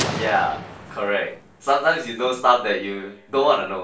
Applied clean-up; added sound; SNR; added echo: none; Explosion; 12 dB; reverberation time 0.3 s.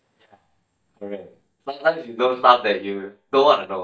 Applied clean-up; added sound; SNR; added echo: neural mask model DeepFilterNet 3.